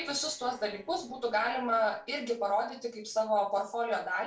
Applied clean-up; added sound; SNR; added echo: neural separator model SepFormer DNS4.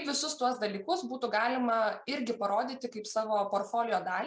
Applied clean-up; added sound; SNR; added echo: none; none; none; none.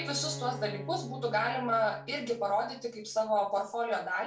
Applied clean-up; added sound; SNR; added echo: none; Bowed string instrument; 13 dB; reverberation time 0.3 s.